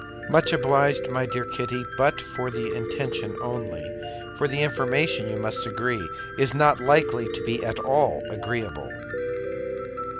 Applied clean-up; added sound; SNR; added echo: none; Piano; 5 dB; none.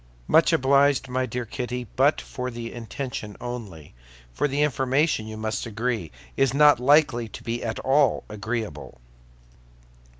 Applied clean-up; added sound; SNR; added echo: none; none; none; none.